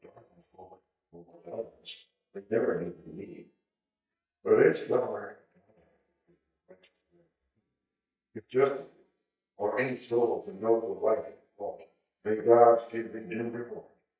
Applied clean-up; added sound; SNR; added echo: neural mask model DeepFilterNet 3.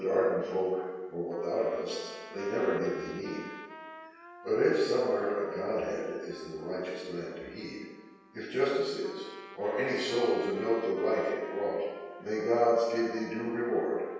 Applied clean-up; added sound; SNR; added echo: none; Trumpet; 17 dB; reverberation time 1.2 s.